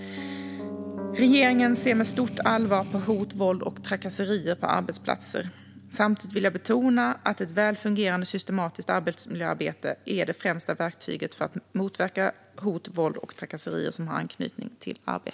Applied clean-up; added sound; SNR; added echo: none; Piano + Strum; 14 dB; none.